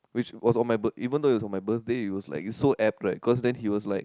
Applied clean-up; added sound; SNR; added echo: none; none; none; none.